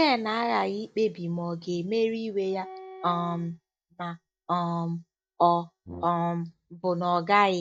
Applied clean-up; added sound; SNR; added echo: neural mask model DeepFilterNet 3.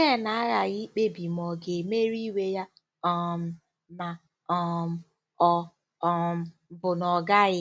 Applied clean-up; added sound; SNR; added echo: none; none; none; none.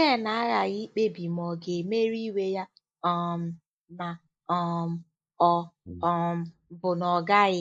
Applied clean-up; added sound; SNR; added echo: neural mask model Resemble Enhance denoiser.